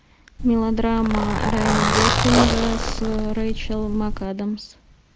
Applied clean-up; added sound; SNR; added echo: none; Zipper (clothing); -1 dB; none.